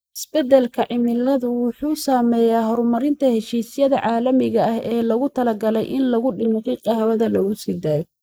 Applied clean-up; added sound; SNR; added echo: neural mask model Resemble Enhance denoiser.